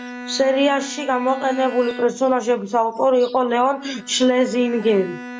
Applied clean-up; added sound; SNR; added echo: none; Bowed string instrument; 16 dB; none.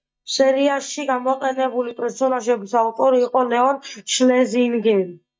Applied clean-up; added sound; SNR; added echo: neural mask model DeepFilterNet 3.